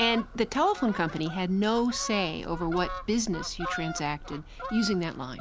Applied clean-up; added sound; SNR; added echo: none; Fowl; 11 dB; none.